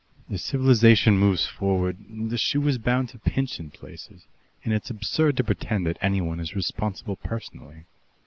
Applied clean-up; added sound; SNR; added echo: none; none; none; none.